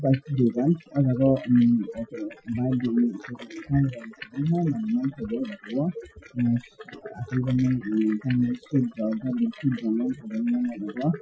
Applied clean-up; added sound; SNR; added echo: classical method Wiener filter.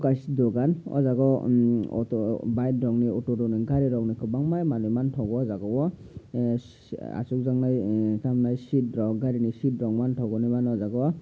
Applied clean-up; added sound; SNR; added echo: none; none; none; none.